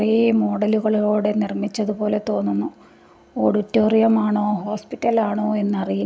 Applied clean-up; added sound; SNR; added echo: none; none; none; none.